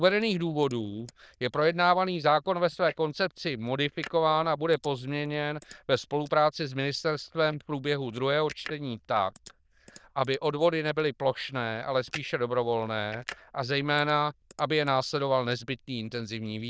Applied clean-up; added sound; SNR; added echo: neural diffusion model UNIVERSE++.